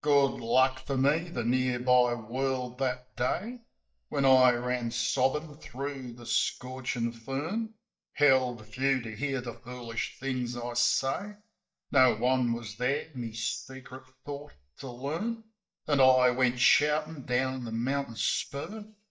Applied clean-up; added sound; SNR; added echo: neural mask model DeepFilterNet 3.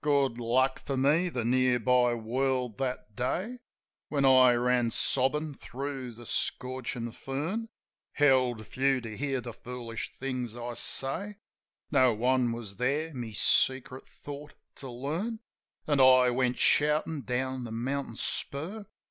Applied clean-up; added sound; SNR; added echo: none; none; none; none.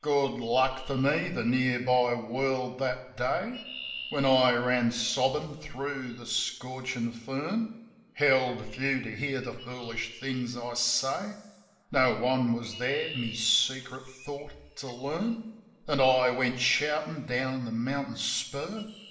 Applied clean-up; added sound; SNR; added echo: none; Chirp, tweet; 20 dB; reverberation time 2.0 s.